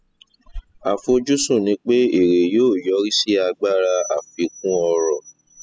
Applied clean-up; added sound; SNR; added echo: classical method spectral subtraction.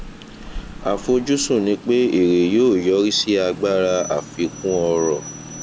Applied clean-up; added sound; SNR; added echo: none; Rain; 15 dB; none.